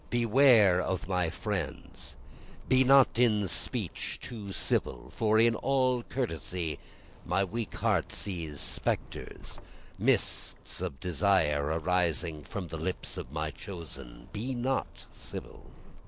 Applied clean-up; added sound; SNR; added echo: none; Zipper (clothing); 17 dB; none.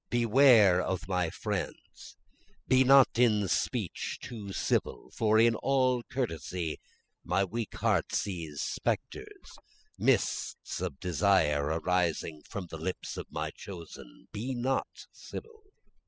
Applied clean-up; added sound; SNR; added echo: classical method spectral subtraction.